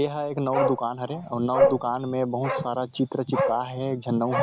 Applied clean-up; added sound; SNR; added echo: none; Bark; 2 dB; none.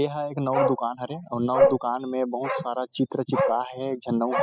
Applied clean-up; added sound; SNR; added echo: classical method spectral subtraction.